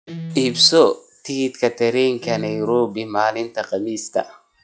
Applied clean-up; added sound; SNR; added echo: classical method log-MMSE.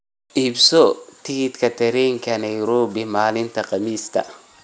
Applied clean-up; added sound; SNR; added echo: none; none; none; none.